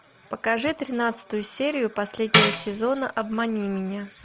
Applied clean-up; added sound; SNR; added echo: none; Tambourine; -1 dB; none.